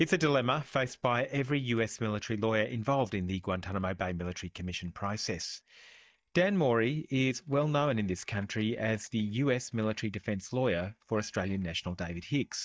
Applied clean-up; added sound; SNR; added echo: neural mask model DeepFilterNet 3.